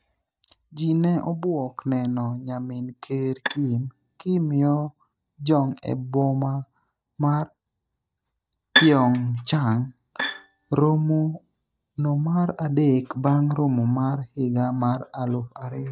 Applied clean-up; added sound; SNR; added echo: neural mask model DeepFilterNet 3.